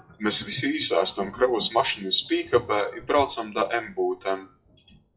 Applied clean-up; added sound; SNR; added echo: classical method WPE with log-MMSE.